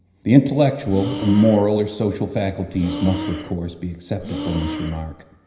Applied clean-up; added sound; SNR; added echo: none; Breathing; 10 dB; reverberation time 0.9 s.